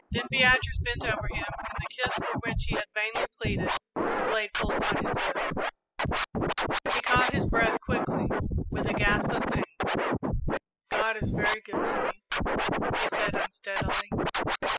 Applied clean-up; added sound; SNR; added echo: classical method spectral subtraction.